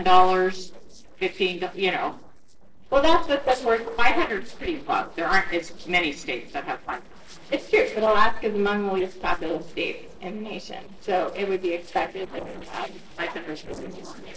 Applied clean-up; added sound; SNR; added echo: neural separator model SepFormer DNS4.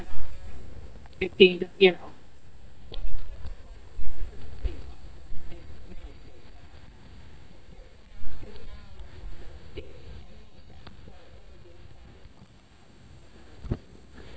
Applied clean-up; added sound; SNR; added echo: neural mask model DeepFilterNet 3.